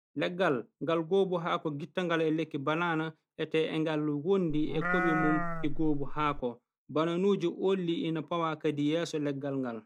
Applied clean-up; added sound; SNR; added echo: neural mask model DeepFilterNet 3.